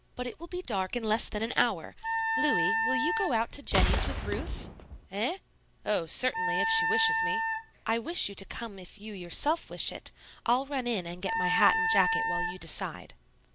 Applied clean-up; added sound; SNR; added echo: none; Boom + Wind instrument, woodwind instrument; -1 dB; none.